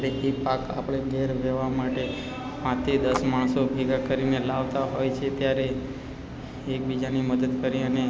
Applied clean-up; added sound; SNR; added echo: none; Telephone; 15 dB; none.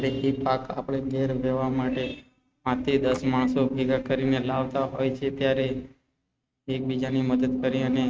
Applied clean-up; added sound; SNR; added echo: neural mask model RNNoise.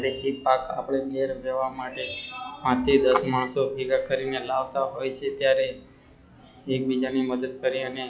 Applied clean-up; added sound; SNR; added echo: classical method log-MMSE.